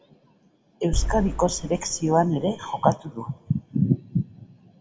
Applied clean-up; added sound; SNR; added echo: none; Boom; 5 dB; reverberation time 0.3 s.